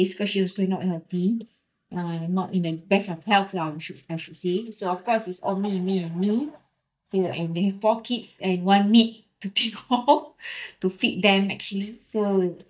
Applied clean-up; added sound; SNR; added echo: neural mask model DeepFilterNet 3.